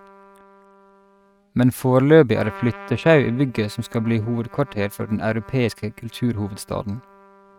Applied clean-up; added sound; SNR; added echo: neural mask model RNNoise.